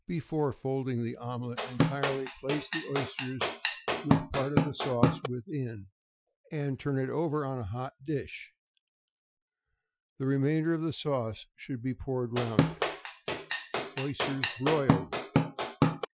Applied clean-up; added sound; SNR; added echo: classical method Wiener filter.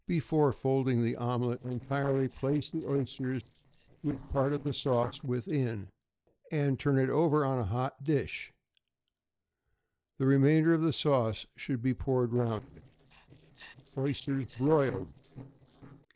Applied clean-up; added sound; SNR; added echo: neural separator model SepFormer DNS4.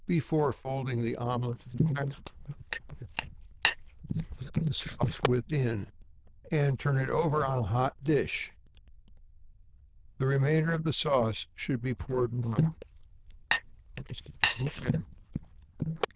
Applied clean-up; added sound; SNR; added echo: neural diffusion model UNIVERSE++.